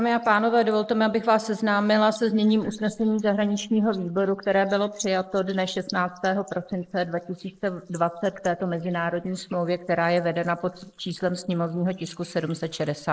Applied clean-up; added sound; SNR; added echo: neural mask model Resemble Enhance denoiser.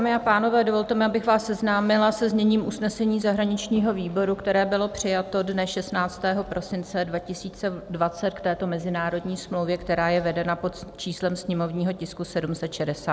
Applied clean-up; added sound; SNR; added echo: none; none; none; none.